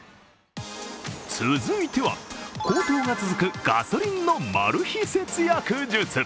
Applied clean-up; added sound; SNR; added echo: none; Squeak; 18 dB; none.